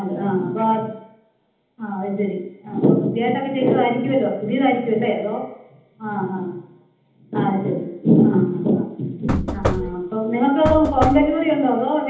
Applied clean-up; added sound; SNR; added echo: none; Knock / Wood; 4 dB; reverberation time 1.3 s.